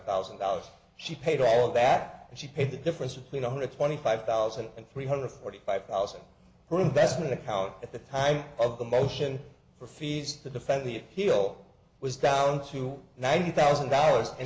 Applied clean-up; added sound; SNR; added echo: none; none; none; none.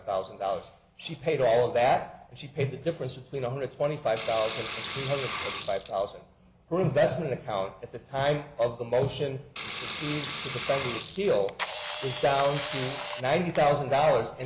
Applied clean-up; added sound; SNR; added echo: none; Camera + Sink (filling or washing) / Water; 6 dB; none.